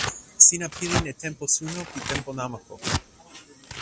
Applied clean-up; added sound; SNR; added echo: none; Tearing; 7 dB; none.